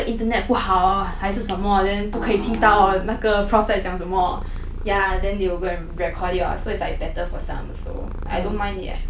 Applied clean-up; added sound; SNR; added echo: none; Purr; 6 dB; none.